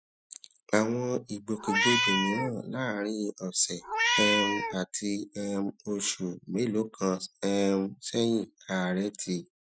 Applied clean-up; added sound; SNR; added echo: classical method Wiener filter.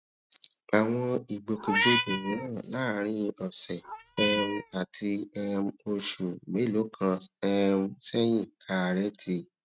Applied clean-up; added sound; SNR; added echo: neural mask model RNNoise.